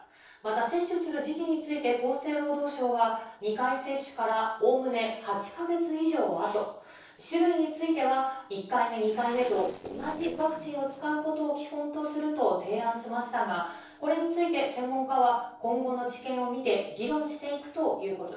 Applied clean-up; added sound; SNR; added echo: neural separator model SepFormer DNS4.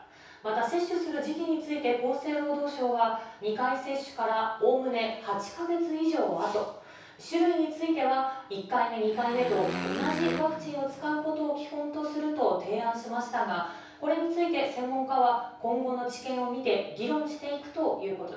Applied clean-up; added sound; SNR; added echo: none; Motorcycle; 8 dB; reverberation time 0.6 s.